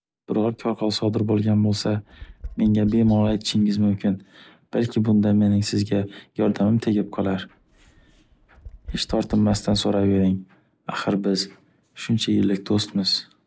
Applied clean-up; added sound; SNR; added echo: none; Tap; 19 dB; none.